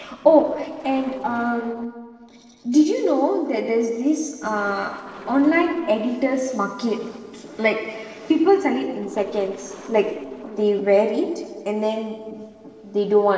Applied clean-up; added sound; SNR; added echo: neural separator model SepFormer DNS4.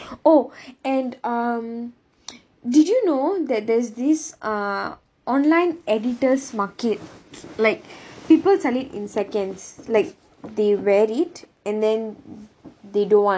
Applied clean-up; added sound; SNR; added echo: none; none; none; none.